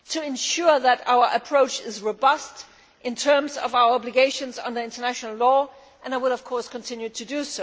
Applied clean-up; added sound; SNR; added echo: none; none; none; none.